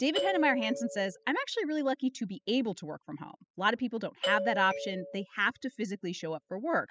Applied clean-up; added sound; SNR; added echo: classical method spectral subtraction.